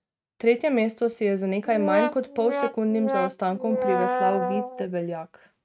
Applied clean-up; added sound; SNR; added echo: neural mask model RNNoise.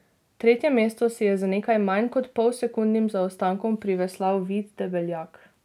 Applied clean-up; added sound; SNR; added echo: none; none; none; none.